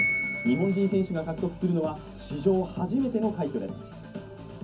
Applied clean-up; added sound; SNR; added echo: none; Piano; 9 dB; reverberation time 0.4 s.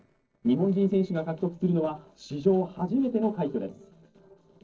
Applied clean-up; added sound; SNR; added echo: neural separator model SepFormer DNS4.